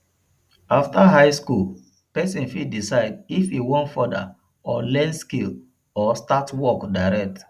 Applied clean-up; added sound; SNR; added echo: none; none; none; none.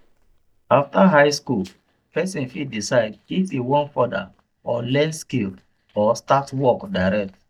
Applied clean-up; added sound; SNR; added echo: neural mask model DeepFilterNet 3.